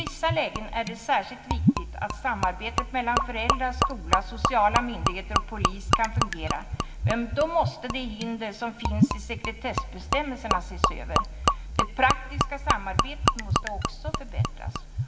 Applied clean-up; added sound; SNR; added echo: none; Gurgling / Liquid; -2 dB; reverberation time 0.9 s.